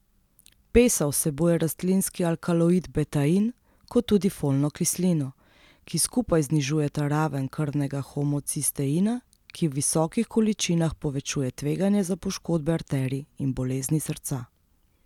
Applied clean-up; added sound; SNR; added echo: none; none; none; none.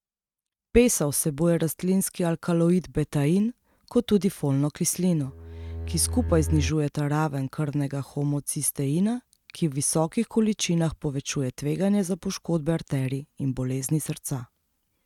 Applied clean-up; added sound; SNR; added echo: neural mask model RNNoise.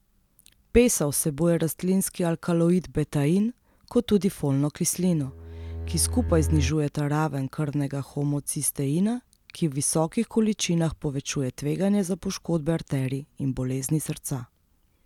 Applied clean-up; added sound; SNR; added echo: none; Bowed string instrument; 4 dB; none.